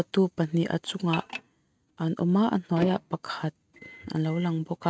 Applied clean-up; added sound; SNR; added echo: neural mask model RNNoise.